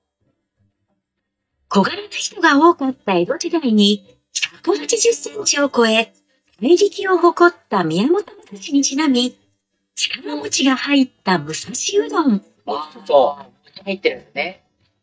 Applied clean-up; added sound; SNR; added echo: neural mask model DeepFilterNet 3.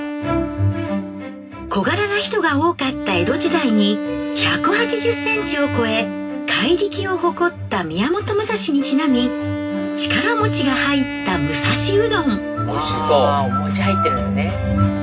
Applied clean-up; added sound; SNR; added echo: none; Wind instrument, woodwind instrument; 8 dB; reverberation time 0.4 s.